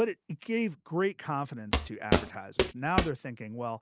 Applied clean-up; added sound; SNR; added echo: none; Walk, footsteps; -3 dB; none.